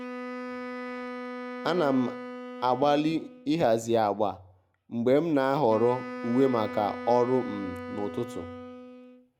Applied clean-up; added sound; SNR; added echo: none; Wind instrument, woodwind instrument; 11 dB; none.